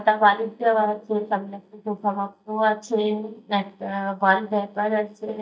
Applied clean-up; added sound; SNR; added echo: neural mask model DeepFilterNet 3.